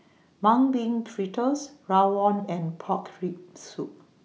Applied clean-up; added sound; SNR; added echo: none; none; none; none.